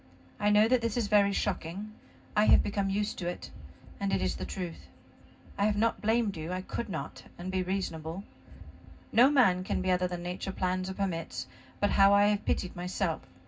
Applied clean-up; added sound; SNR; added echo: none; none; none; reverberation time 0.4 s.